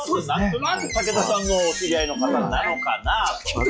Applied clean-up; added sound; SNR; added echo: classical method log-MMSE.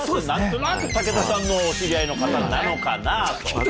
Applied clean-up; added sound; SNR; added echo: none; Door; 10 dB; none.